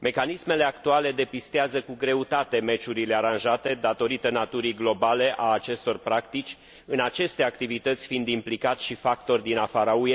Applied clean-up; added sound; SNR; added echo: none; none; none; none.